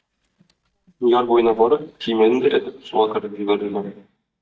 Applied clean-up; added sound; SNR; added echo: neural mask model DeepFilterNet 3.